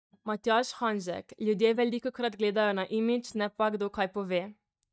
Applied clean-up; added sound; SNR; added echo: neural mask model DeepFilterNet 3.